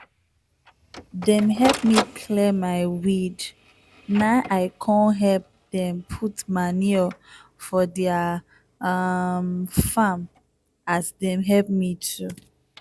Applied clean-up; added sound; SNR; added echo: none; Printer; 14 dB; none.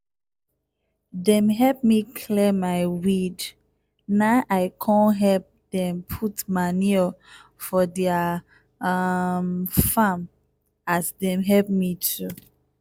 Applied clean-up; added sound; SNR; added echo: none; none; none; none.